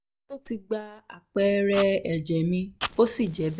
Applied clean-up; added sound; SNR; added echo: none; Fire; 11 dB; none.